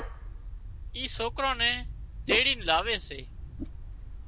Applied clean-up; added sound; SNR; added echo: none; Dog; 6 dB; none.